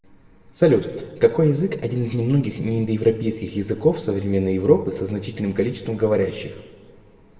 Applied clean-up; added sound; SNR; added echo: none; none; none; reverberation time 1.5 s.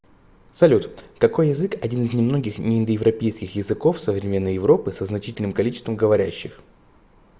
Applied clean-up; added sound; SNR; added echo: none; none; none; none.